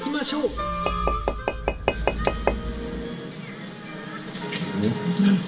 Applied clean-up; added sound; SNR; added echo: none; Tap / Glass; 0 dB; reverberation time 0.5 s.